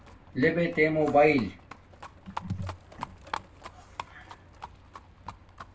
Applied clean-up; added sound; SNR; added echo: none; Livestock, farm animals, working animals; 15 dB; reverberation time 0.2 s.